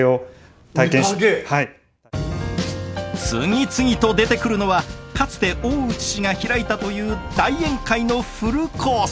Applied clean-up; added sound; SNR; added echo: none; none; none; none.